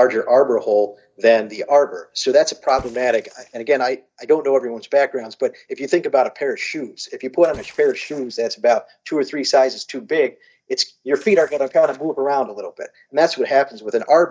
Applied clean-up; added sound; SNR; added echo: neural mask model DeepFilterNet 3.